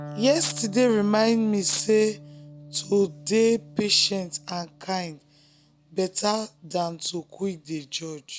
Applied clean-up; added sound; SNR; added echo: none; Electric guitar; 20 dB; none.